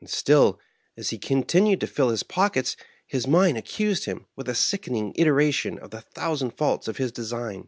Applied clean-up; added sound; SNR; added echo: none; none; none; none.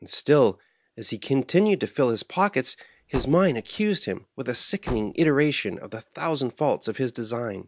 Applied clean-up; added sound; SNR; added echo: none; Car; 16 dB; none.